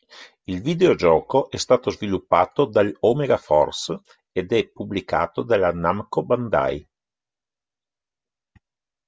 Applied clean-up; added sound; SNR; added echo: none; none; none; none.